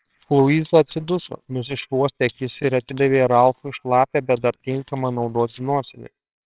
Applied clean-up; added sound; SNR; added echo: neural separator model SepFormer WHAMR!.